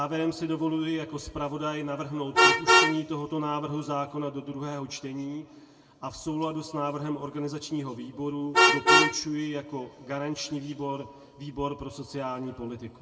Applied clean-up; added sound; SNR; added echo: none; Vehicle horn, car horn, honking; -2 dB; reverberation time 1.6 s.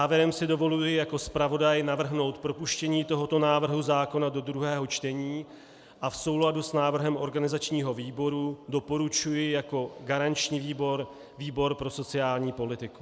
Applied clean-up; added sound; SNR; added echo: none; none; none; none.